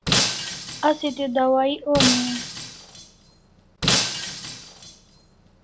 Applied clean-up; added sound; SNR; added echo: none; Shatter; 1 dB; none.